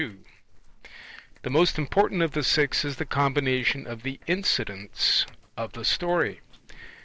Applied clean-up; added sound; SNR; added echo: neural separator model SepFormer DNS4.